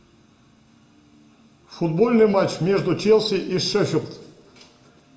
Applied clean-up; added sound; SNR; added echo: none; none; none; reverberation time 0.8 s.